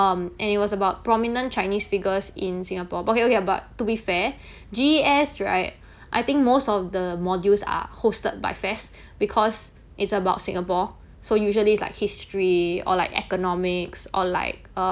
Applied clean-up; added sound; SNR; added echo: none; none; none; none.